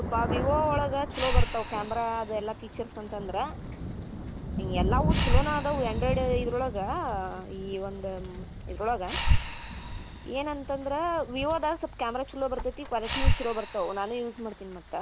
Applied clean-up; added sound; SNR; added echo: none; Thunder + Breathing; -1 dB; none.